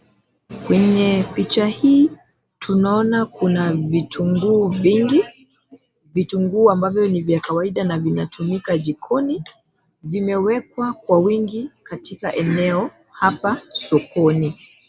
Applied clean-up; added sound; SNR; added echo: none; none; none; none.